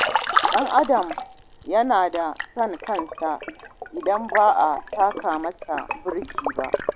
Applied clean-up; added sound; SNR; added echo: none; Liquid; 4 dB; none.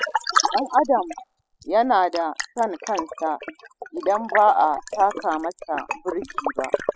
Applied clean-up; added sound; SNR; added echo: classical method spectral subtraction.